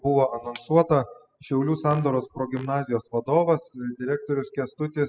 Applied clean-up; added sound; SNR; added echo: classical method spectral subtraction.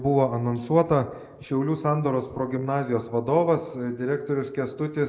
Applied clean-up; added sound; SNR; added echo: neural mask model Resemble Enhance denoiser.